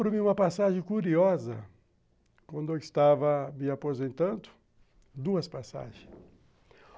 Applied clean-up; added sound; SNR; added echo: none; none; none; none.